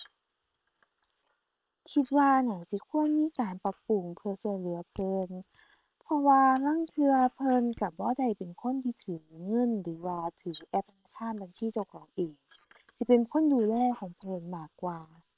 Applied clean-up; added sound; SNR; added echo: neural separator model SepFormer WHAM!.